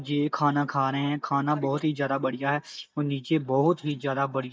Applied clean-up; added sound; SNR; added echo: neural mask model DeepFilterNet 3.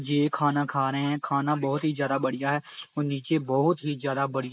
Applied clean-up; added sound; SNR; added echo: neural mask model Resemble Enhance denoiser.